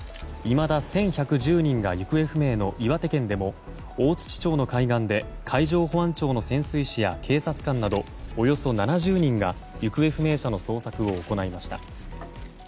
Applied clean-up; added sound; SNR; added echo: none; none; none; none.